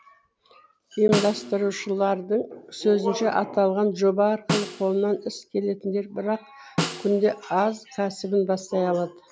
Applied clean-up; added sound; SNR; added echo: none; Snare drum; 9 dB; none.